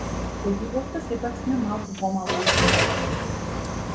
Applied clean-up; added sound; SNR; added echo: none; Car; -4 dB; reverberation time 0.9 s.